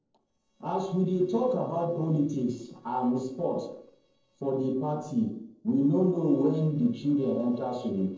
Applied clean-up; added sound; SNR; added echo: neural separator model SepFormer DNS4.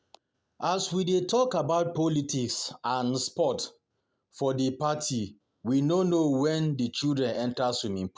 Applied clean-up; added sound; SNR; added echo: none; none; none; none.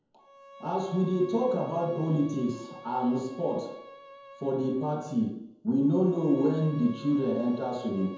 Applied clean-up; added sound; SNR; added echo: none; Bowed string instrument; 19 dB; reverberation time 0.9 s.